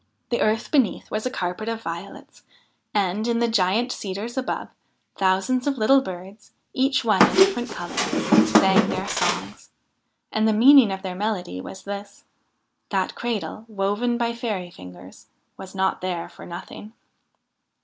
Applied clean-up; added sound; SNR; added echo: none; Squeak; -4 dB; none.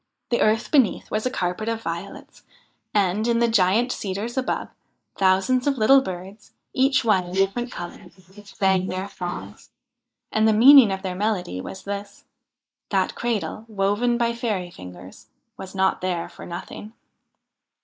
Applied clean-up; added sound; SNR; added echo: neural mask model Resemble Enhance denoiser.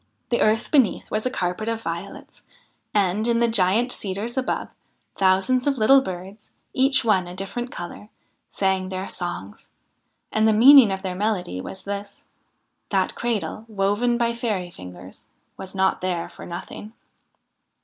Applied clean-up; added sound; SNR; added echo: none; none; none; none.